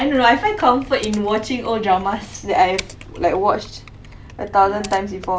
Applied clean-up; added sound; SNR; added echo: none; Typing; 20 dB; none.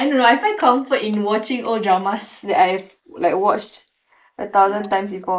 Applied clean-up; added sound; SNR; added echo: neural mask model Resemble Enhance denoiser.